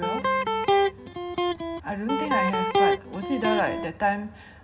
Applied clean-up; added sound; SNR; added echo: none; Electric guitar; -5 dB; reverberation time 0.6 s.